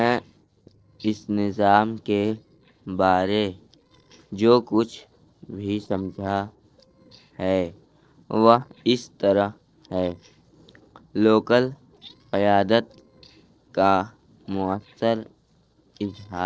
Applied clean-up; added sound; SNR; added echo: neural separator model SepFormer DNS4.